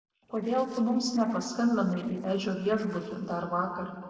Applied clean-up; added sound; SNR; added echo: neural separator model SepFormer DNS4.